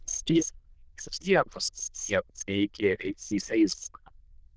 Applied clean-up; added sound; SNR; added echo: neural diffusion model UNIVERSE++.